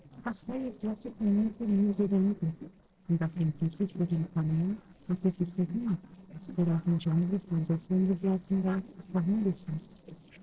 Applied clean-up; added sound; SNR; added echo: neural separator model SepFormer DNS4.